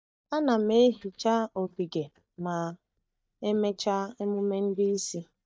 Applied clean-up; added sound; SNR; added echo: neural mask model DeepFilterNet 3.